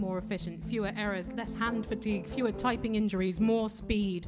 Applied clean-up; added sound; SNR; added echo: none; none; none; none.